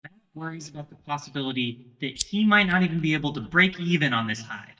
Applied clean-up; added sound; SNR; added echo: neural mask model DeepFilterNet 3.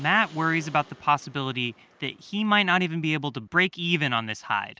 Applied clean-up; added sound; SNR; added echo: none; none; none; none.